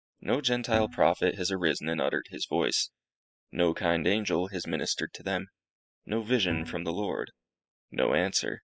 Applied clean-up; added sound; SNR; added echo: classical method spectral subtraction.